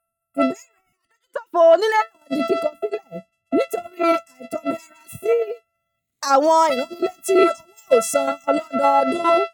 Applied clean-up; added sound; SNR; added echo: neural mask model RNNoise.